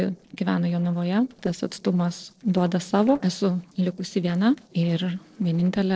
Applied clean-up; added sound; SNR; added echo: neural separator model SepFormer DNS4.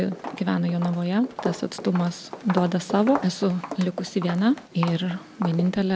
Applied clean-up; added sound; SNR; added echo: none; Walk, footsteps; 12 dB; none.